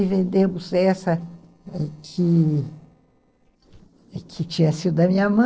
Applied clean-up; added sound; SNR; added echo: neural separator model SepFormer DNS4.